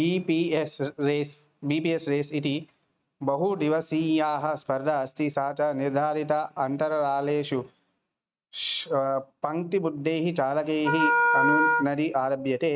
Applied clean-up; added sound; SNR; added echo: neural mask model RNNoise.